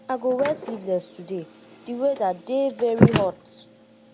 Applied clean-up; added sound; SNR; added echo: none; Slam; 1 dB; none.